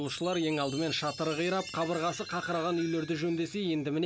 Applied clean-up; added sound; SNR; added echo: none; Chime; 14 dB; none.